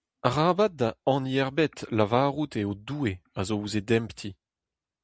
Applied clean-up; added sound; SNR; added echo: none; none; none; none.